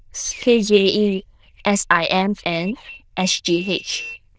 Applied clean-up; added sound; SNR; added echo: neural diffusion model UNIVERSE++.